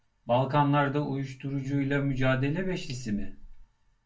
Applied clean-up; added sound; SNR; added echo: none; Buzz; 9 dB; reverberation time 0.2 s.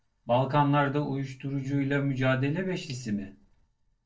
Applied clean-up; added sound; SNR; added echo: neural separator model SepFormer DNS4.